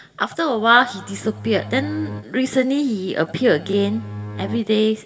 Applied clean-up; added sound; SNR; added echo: none; Bowed string instrument; 13 dB; reverberation time 1.1 s.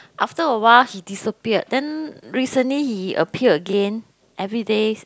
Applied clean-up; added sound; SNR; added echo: none; none; none; none.